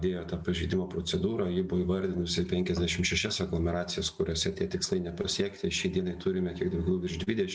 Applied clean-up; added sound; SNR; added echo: none; none; none; none.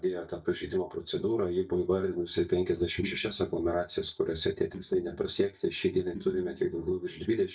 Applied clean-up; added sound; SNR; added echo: neural mask model DeepFilterNet 3.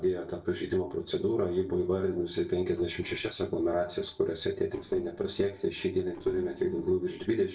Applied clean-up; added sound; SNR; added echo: neural separator model SepFormer DNS4.